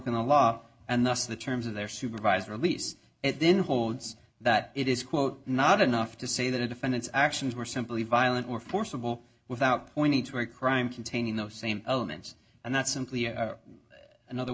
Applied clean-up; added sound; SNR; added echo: none; none; none; none.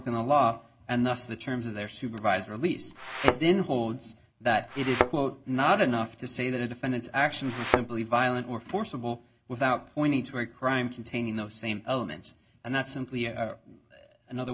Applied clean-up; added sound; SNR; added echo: none; Thump, thud; 1 dB; none.